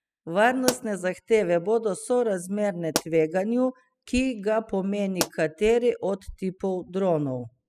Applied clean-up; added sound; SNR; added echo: classical method spectral subtraction.